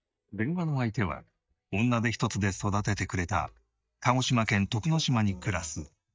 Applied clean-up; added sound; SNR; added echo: neural mask model DeepFilterNet 3.